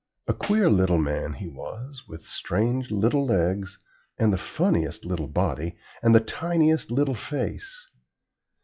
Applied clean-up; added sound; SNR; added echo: classical method log-MMSE.